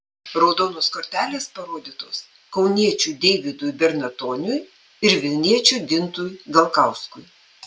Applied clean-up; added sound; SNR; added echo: none; none; none; none.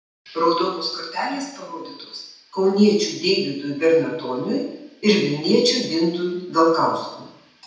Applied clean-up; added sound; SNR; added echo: none; none; none; reverberation time 0.8 s.